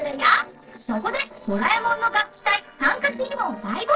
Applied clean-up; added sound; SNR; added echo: neural separator model SepFormer DNS4.